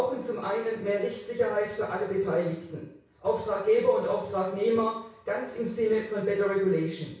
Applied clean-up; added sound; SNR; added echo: none; none; none; reverberation time 0.6 s.